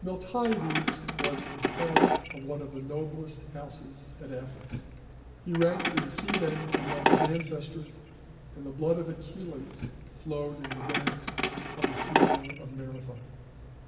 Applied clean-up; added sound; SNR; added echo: none; Keys jangling; -2 dB; reverberation time 2.0 s.